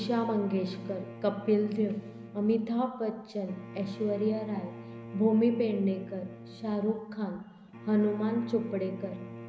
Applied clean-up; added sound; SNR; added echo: none; Bowed string instrument; 15 dB; none.